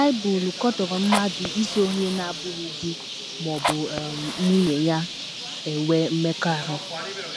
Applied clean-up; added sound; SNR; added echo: none; Fire + Bird; 7 dB; none.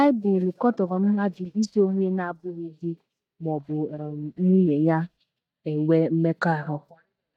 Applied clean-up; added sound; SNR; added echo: neural mask model DeepFilterNet 3.